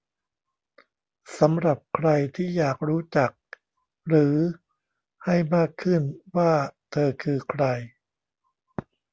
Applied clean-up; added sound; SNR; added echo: none; none; none; none.